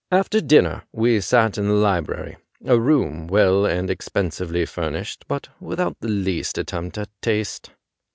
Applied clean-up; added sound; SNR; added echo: none; none; none; none.